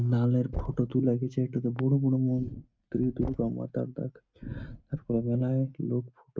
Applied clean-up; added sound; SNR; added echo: neural mask model RNNoise.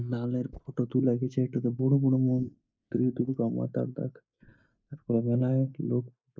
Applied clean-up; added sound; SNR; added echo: neural mask model DeepFilterNet 3.